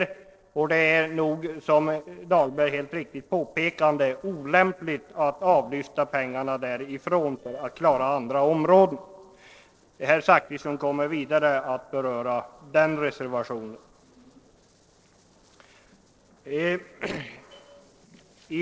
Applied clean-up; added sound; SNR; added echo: neural separator model SepFormer DNS4.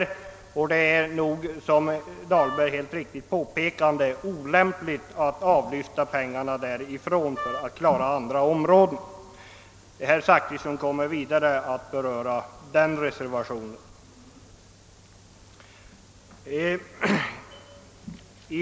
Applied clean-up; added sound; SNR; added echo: none; Wind instrument, woodwind instrument; 9 dB; none.